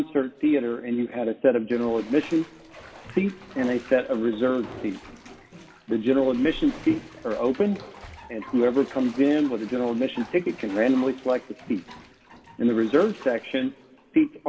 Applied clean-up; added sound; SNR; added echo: none; Bathtub (filling or washing); 19 dB; reverberation time 0.2 s.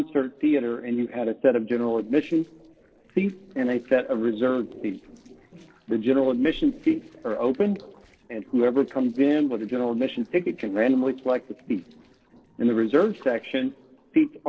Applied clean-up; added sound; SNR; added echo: neural separator model SepFormer DNS4.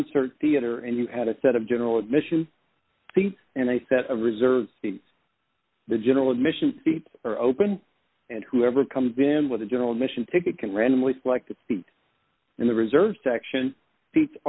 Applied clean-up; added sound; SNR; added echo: none; none; none; none.